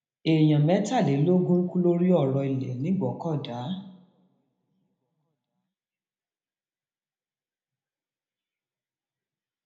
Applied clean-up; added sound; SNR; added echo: none; none; none; reverberation time 0.7 s.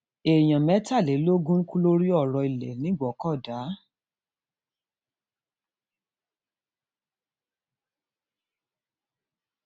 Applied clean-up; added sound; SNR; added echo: none; none; none; none.